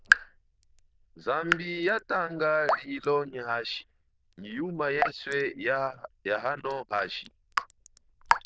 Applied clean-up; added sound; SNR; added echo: neural diffusion model UNIVERSE++.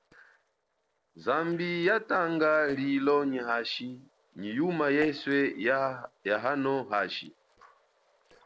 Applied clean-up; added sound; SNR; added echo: neural separator model SepFormer DNS4.